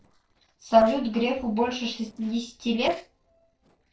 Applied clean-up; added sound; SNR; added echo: neural separator model SepFormer DNS4.